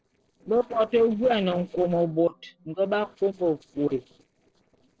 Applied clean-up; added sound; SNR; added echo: neural separator model SepFormer DNS4.